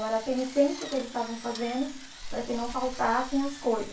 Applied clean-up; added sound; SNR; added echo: none; Drill; 15 dB; reverberation time 0.3 s.